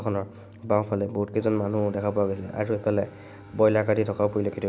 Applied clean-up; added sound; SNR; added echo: none; none; none; none.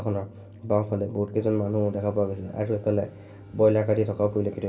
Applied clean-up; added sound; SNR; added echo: none; none; none; reverberation time 0.2 s.